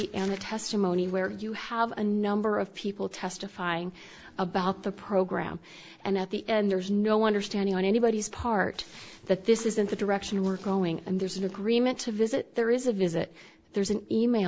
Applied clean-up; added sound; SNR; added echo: none; none; none; none.